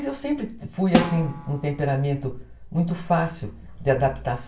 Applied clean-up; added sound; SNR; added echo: none; Snare drum; 4 dB; reverberation time 0.3 s.